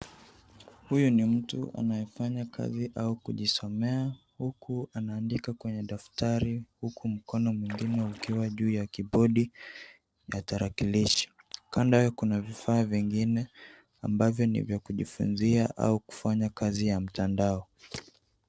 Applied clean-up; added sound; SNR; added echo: neural separator model SepFormer DNS4.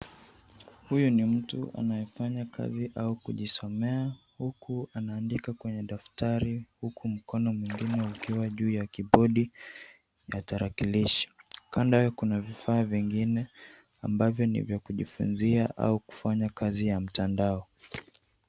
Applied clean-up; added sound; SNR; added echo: none; Splash, splatter; 17 dB; none.